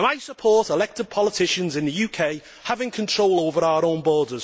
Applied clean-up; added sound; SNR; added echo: none; none; none; none.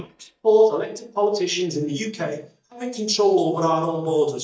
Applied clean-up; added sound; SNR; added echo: neural mask model DeepFilterNet 3.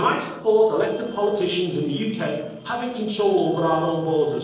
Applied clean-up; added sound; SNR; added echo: neural separator model SepFormer DNS4.